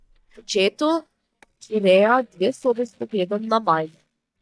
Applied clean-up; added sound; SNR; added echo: neural mask model DeepFilterNet 3.